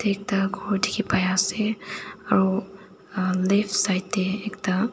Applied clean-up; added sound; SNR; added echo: none; none; none; none.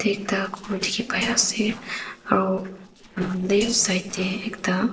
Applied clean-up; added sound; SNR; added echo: neural separator model SepFormer DNS4.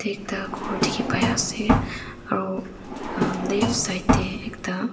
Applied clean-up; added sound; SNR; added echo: none; Drawer open or close; -3 dB; reverberation time 0.7 s.